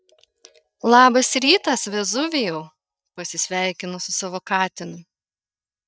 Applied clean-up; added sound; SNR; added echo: neural mask model DeepFilterNet 3.